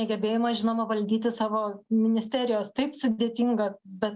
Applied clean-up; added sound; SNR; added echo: none; none; none; none.